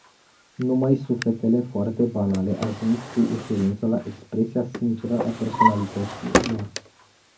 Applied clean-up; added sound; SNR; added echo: none; Drawer open or close; 5 dB; reverberation time 0.4 s.